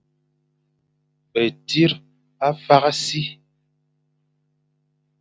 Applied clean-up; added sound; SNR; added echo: none; none; none; none.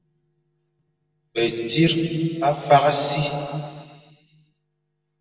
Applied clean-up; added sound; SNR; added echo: none; none; none; reverberation time 2.2 s.